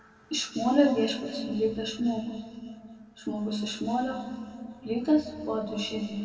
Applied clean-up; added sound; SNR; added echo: none; none; none; reverberation time 2.3 s.